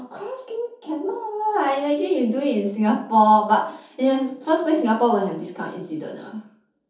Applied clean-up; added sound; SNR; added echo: none; none; none; reverberation time 0.5 s.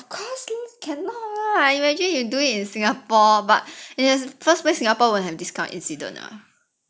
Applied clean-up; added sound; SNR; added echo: none; none; none; none.